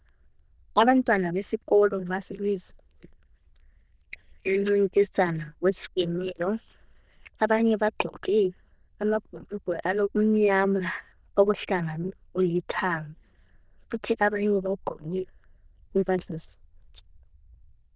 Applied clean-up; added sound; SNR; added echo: neural diffusion model UNIVERSE++.